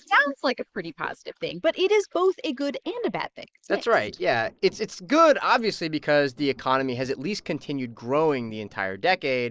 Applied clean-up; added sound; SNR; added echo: neural mask model Resemble Enhance denoiser.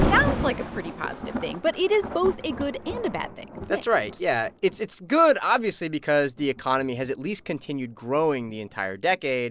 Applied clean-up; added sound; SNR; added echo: none; Thunder; 8 dB; none.